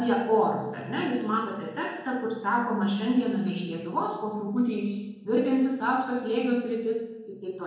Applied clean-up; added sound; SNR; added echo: none; none; none; reverberation time 0.9 s.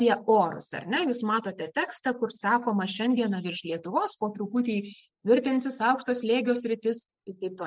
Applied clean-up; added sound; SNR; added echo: none; none; none; none.